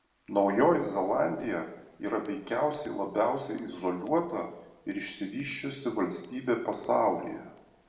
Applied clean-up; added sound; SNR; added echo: neural separator model SepFormer DNS4.